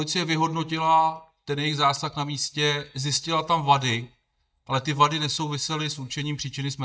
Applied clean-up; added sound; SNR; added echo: neural mask model DeepFilterNet 3.